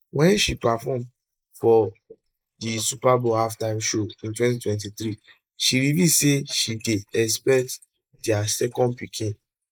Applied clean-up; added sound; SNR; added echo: neural mask model Resemble Enhance denoiser.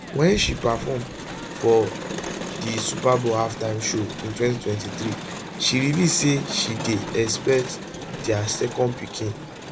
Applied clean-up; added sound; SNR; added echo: none; Crowd; 9 dB; none.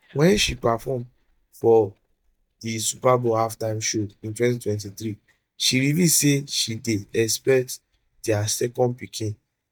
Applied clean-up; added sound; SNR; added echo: neural mask model DeepFilterNet 3.